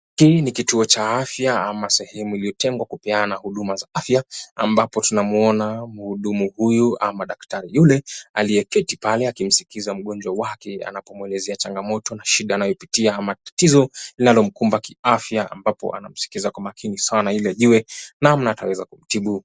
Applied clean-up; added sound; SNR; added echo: none; none; none; none.